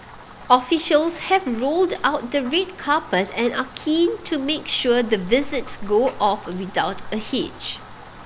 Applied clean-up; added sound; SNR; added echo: none; Rain; 15 dB; none.